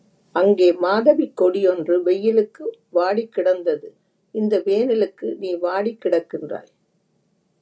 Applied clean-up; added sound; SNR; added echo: none; none; none; none.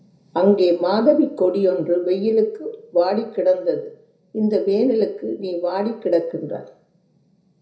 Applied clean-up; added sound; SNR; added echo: none; none; none; reverberation time 0.5 s.